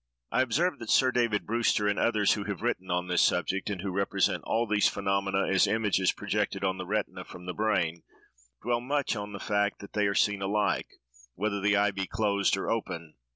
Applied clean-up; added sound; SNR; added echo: none; none; none; none.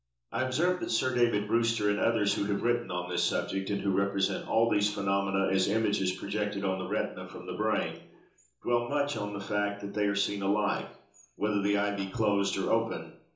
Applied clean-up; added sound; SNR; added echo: none; none; none; reverberation time 0.6 s.